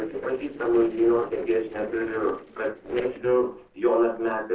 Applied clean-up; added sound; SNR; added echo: neural separator model SepFormer DNS4.